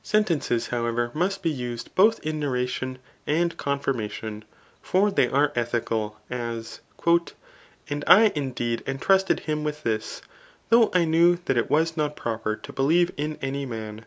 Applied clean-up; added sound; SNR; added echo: none; none; none; none.